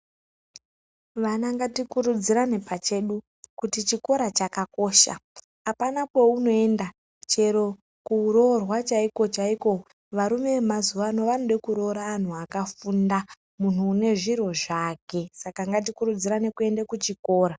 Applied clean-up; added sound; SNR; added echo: none; none; none; none.